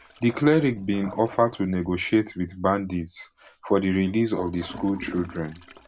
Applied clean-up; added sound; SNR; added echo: none; Toilet flush / Gurgling; 19 dB; none.